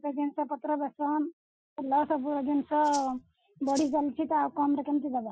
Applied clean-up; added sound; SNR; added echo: classical method Wiener filter.